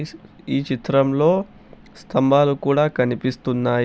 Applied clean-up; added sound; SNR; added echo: none; none; none; none.